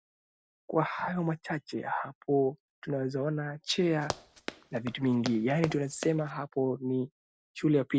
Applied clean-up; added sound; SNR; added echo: none; Run; 11 dB; none.